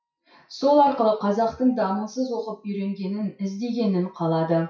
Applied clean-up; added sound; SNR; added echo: classical method WPE with log-MMSE.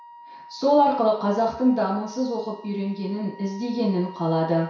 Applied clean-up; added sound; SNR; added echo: none; Wind instrument, woodwind instrument; 20 dB; reverberation time 0.6 s.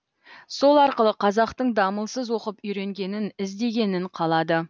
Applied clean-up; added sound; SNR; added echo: none; none; none; none.